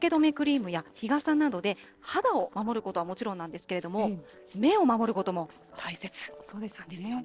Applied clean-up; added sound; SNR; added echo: neural separator model SepFormer DNS4.